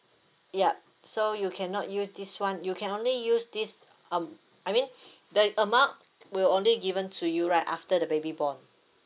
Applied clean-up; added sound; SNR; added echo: none; none; none; none.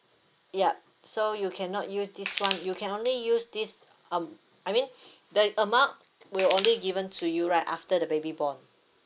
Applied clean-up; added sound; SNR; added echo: none; Crushing; 9 dB; none.